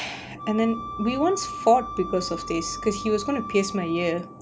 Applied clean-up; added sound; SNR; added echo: none; Wind instrument, woodwind instrument; 11 dB; none.